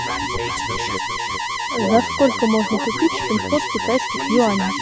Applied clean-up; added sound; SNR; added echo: none; Alarm; 2 dB; none.